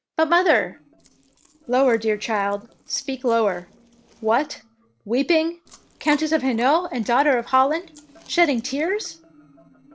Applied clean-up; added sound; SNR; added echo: neural separator model SepFormer DNS4.